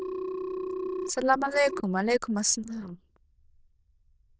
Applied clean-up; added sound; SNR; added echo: neural diffusion model UNIVERSE++.